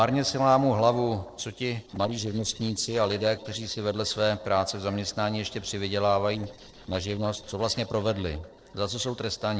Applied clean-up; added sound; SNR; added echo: neural separator model SepFormer DNS4.